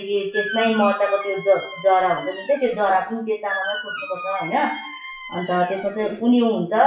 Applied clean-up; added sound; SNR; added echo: classical method WPE with log-MMSE.